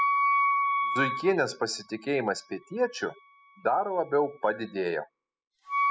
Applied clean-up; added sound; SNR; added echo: classical method spectral subtraction.